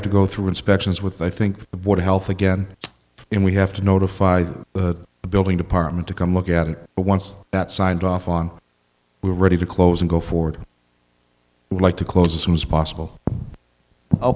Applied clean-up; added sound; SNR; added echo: none; Rattle (instrument); 7 dB; none.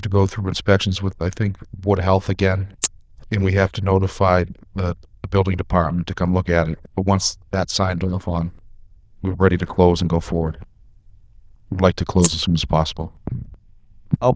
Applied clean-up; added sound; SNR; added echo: neural diffusion model UNIVERSE++.